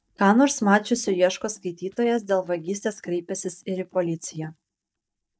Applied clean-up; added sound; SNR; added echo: neural mask model DeepFilterNet 3.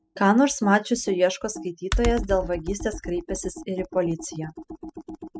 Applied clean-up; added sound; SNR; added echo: classical method spectral subtraction.